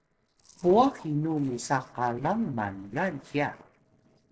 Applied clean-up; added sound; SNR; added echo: neural separator model SepFormer DNS4.